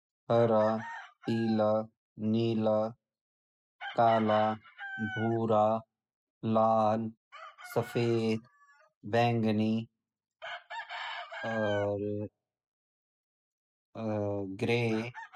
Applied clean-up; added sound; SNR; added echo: classical method spectral subtraction.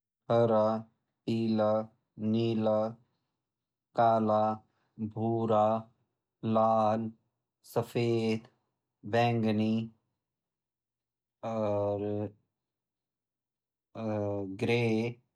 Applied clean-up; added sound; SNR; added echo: none; none; none; none.